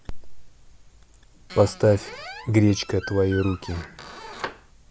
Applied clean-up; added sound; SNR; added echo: none; Squeak; 14 dB; none.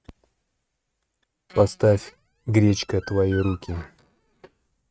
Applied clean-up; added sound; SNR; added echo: neural mask model RNNoise.